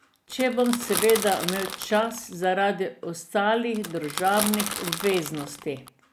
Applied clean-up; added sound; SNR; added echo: none; Crackle / Crushing; 7 dB; none.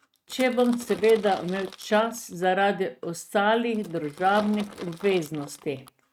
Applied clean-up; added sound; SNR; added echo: neural mask model RNNoise.